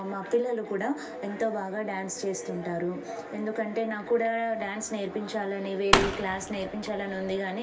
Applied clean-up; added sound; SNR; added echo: none; Fireworks; -1 dB; reverberation time 0.1 s.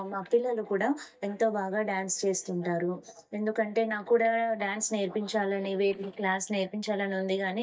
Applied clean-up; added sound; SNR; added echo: neural mask model DeepFilterNet 3.